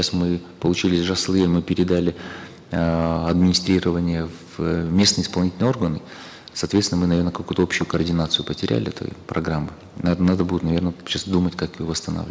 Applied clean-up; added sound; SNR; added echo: none; none; none; none.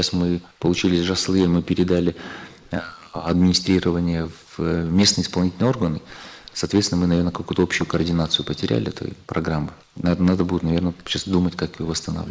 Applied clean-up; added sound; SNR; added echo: neural mask model Resemble Enhance denoiser.